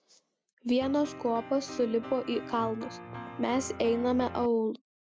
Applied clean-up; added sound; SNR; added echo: none; Piano; 12 dB; none.